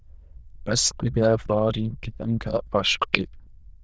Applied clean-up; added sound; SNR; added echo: neural diffusion model UNIVERSE++.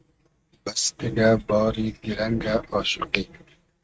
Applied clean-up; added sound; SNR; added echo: neural mask model RNNoise.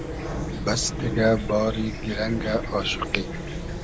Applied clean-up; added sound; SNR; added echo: none; Chirp, tweet / Fowl; 5 dB; none.